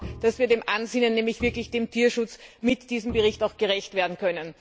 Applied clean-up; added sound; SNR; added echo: none; Bowed string instrument; 18 dB; none.